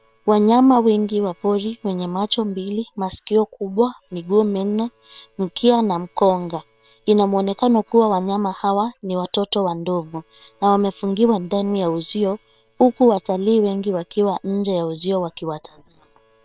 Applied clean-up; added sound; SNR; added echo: neural separator model SepFormer WHAM!.